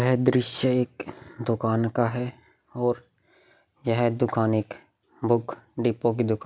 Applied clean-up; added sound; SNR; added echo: none; none; none; none.